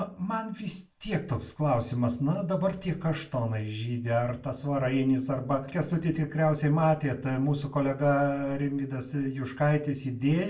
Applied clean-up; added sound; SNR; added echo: none; none; none; reverberation time 0.3 s.